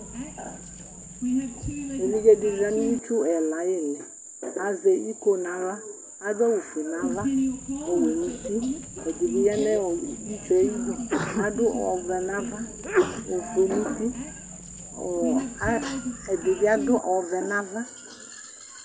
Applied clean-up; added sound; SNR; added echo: none; Sneeze; 6 dB; none.